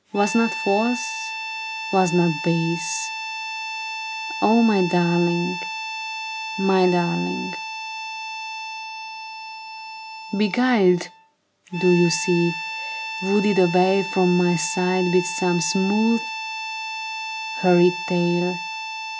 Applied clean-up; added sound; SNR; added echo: none; Harmonica; 8 dB; none.